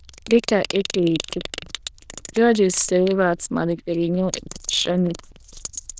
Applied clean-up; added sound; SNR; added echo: neural diffusion model UNIVERSE++.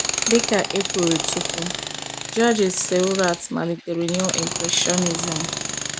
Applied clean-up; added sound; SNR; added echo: none; Tools; 3 dB; none.